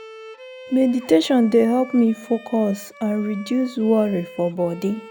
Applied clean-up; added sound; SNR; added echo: none; Bowed string instrument; 20 dB; none.